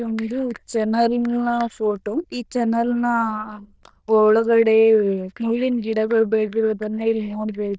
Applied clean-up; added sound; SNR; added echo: neural diffusion model UNIVERSE++.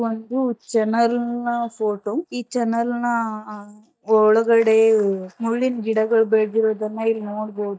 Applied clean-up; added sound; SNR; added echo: neural mask model DeepFilterNet 3.